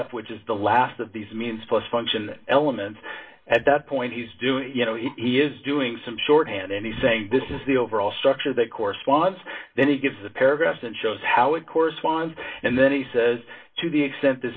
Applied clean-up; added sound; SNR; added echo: none; none; none; reverberation time 0.2 s.